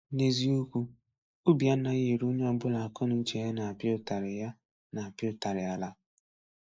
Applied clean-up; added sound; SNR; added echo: neural mask model Resemble Enhance denoiser.